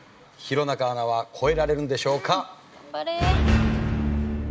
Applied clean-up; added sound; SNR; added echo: none; Musical instrument; 19 dB; none.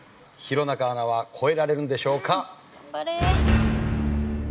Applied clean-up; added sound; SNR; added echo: none; none; none; none.